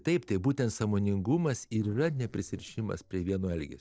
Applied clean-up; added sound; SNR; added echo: neural separator model SepFormer DNS4.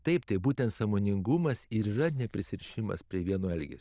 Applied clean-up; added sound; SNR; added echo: neural diffusion model UNIVERSE++.